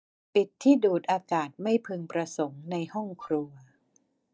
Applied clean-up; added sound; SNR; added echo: neural mask model DeepFilterNet 3.